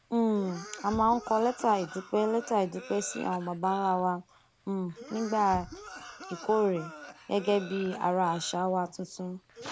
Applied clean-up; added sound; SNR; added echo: none; Cough; 16 dB; none.